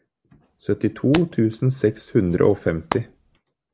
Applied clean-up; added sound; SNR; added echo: none; Hands; 14 dB; none.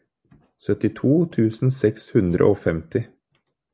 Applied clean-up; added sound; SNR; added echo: none; none; none; none.